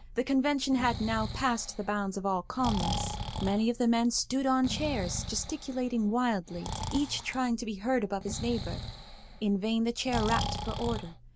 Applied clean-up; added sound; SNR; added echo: none; Breathing; 8 dB; none.